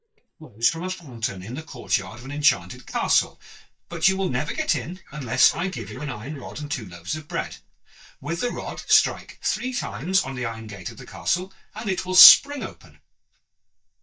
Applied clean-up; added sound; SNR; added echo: neural mask model DeepFilterNet 3.